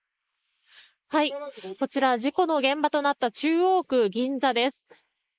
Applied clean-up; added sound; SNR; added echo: neural mask model Resemble Enhance denoiser.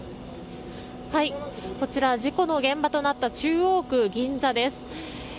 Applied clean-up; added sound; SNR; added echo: none; Wind instrument, woodwind instrument; 18 dB; none.